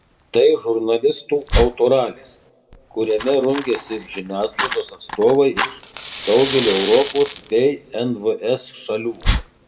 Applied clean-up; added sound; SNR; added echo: none; Fire; 7 dB; reverberation time 0.3 s.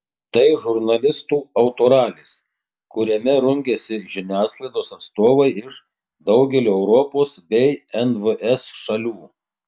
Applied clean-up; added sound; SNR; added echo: none; none; none; none.